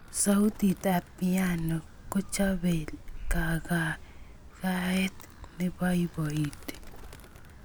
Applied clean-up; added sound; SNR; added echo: none; Animal; 10 dB; none.